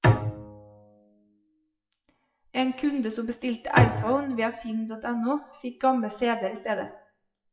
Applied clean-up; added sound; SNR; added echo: classical method WPE with log-MMSE.